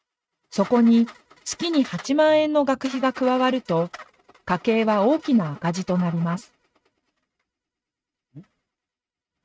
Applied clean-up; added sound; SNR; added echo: neural mask model RNNoise.